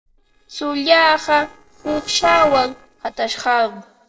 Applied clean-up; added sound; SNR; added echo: neural separator model SepFormer DNS4.